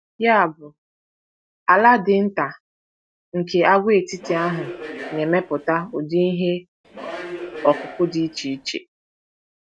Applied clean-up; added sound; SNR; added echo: none; Subway, metro, underground; 12 dB; none.